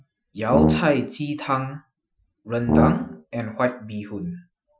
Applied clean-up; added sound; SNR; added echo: classical method Wiener filter.